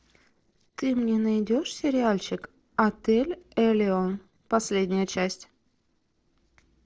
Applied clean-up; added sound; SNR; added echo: neural separator model SepFormer DNS4.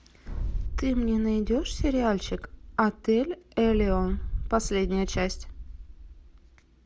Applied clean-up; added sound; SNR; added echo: none; Boom; 5 dB; none.